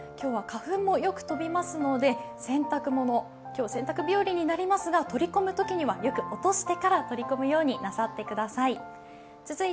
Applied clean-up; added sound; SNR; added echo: none; none; none; none.